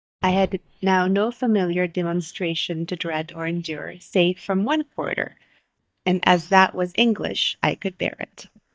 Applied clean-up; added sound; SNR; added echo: neural mask model DeepFilterNet 3.